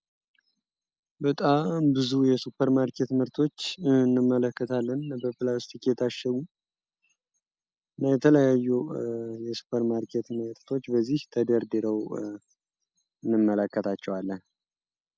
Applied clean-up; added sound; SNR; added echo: none; none; none; none.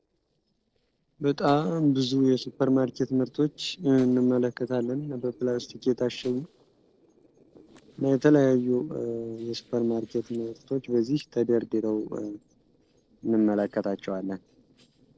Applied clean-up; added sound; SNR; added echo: neural separator model SepFormer DNS4.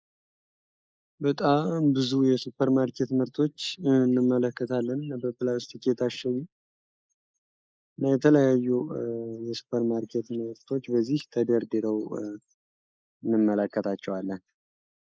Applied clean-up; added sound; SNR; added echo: neural mask model Resemble Enhance denoiser.